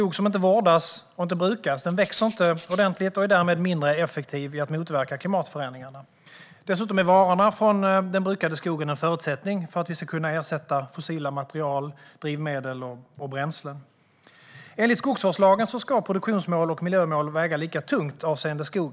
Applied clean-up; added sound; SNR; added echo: none; Rattle (instrument); 19 dB; none.